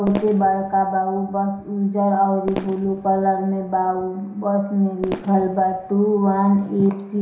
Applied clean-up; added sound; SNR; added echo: none; Fireworks; 15 dB; reverberation time 0.7 s.